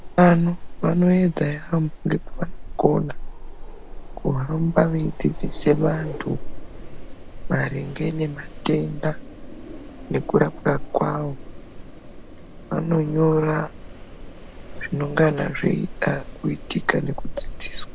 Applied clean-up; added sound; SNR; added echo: none; Wind; 8 dB; none.